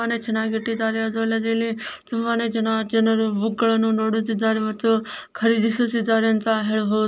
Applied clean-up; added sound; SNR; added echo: none; none; none; none.